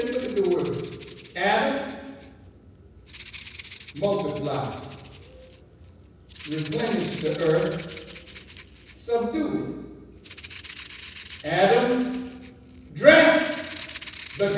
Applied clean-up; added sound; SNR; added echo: none; Rattle (instrument); 15 dB; reverberation time 1.1 s.